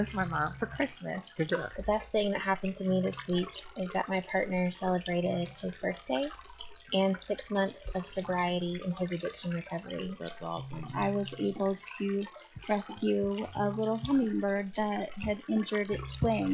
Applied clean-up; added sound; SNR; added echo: classical method log-MMSE.